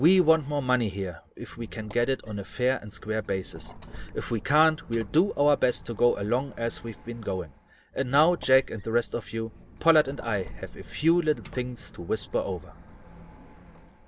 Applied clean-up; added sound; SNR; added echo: none; Squeak; 18 dB; none.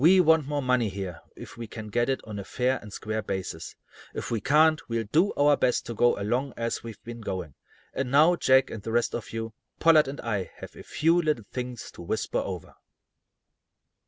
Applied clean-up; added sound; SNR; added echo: none; none; none; none.